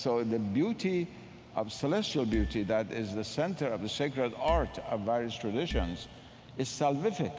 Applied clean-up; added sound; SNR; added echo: none; Marimba, xylophone; 5 dB; none.